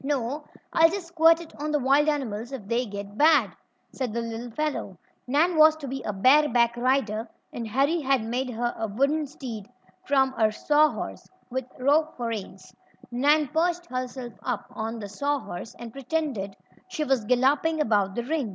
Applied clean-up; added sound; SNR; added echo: none; none; none; none.